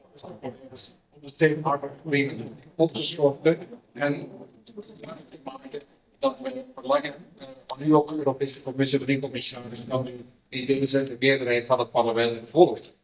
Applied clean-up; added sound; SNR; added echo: neural mask model DeepFilterNet 3.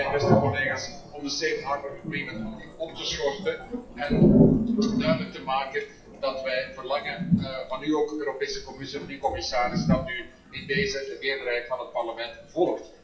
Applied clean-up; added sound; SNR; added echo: classical method WPE with log-MMSE.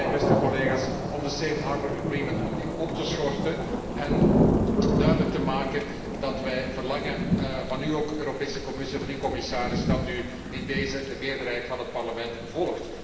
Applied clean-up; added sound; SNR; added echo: none; Thunder / Rain; -3 dB; reverberation time 1.4 s.